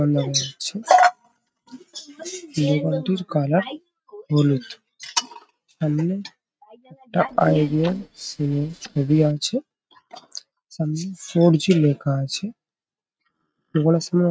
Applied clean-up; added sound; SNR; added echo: neural mask model RNNoise.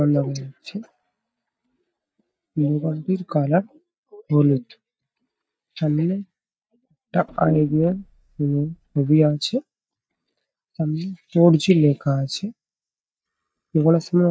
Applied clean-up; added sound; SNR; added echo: neural mask model DeepFilterNet 3.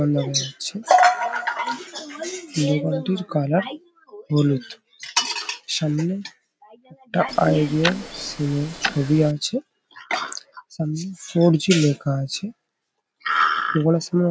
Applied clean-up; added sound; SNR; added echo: none; Tick-tock; 8 dB; none.